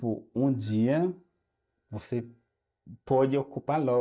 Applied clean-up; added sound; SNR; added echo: neural mask model DeepFilterNet 3.